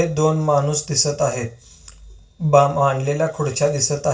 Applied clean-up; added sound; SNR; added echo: none; none; none; reverberation time 0.3 s.